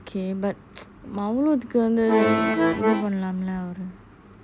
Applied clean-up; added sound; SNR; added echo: none; Accordion; -5 dB; none.